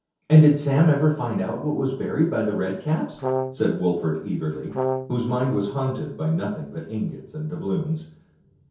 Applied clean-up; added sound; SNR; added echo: none; Brass instrument; 4 dB; reverberation time 0.6 s.